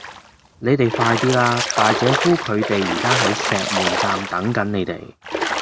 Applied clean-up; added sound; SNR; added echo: none; Splash, splatter; 2 dB; none.